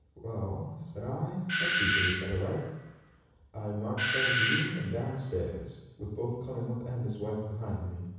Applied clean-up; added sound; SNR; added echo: none; Doorbell; -4 dB; reverberation time 1.1 s.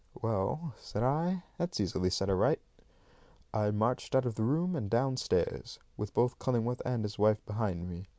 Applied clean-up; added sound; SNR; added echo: none; none; none; none.